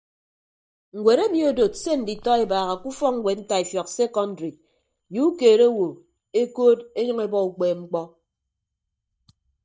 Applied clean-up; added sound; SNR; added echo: neural mask model DeepFilterNet 3.